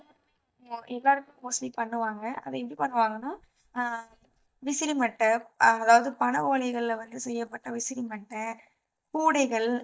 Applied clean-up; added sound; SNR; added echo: neural mask model DeepFilterNet 3.